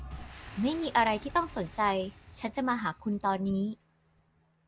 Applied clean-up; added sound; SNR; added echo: none; Engine / Vehicle + Boom; 17 dB; none.